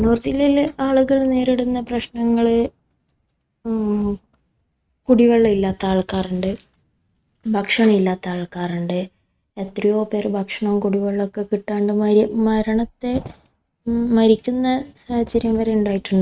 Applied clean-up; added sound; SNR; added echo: neural mask model RNNoise.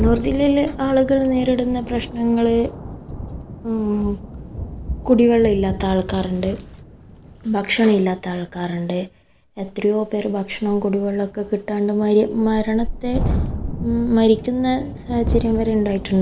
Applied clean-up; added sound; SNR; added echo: none; Thunderstorm; 9 dB; none.